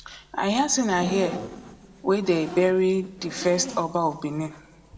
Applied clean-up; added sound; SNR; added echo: none; Zipper (clothing); 14 dB; reverberation time 1.5 s.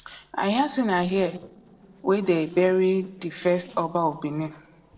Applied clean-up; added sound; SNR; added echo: neural separator model SepFormer DNS4.